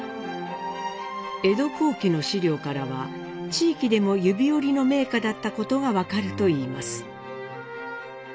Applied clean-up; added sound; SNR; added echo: none; none; none; none.